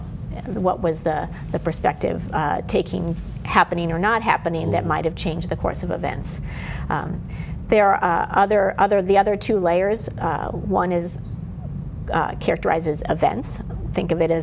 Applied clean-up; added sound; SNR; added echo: none; none; none; none.